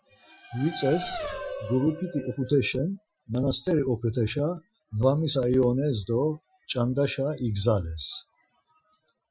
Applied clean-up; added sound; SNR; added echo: classical method Wiener filter.